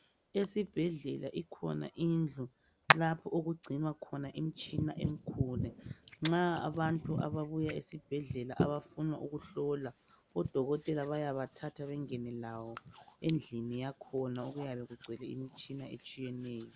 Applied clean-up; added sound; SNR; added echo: none; Hands; 5 dB; none.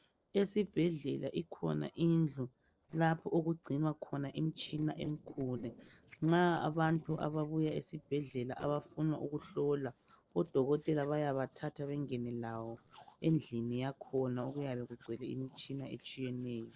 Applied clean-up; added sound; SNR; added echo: neural separator model SepFormer DNS4.